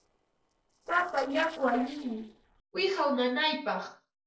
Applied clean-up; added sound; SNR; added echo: neural separator model SepFormer DNS4.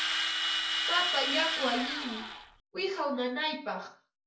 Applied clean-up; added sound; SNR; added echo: none; Drill; 0 dB; reverberation time 0.4 s.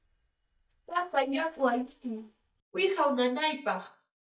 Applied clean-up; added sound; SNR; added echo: neural mask model DeepFilterNet 3.